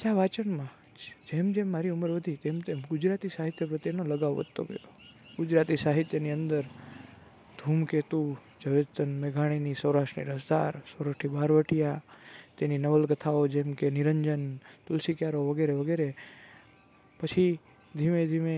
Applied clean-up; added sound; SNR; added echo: none; none; none; none.